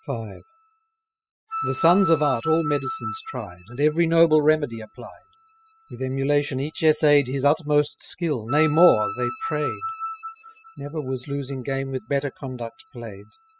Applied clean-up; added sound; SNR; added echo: classical method spectral subtraction.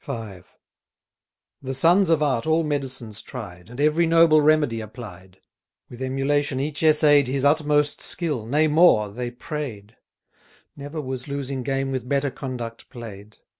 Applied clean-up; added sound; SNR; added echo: none; none; none; none.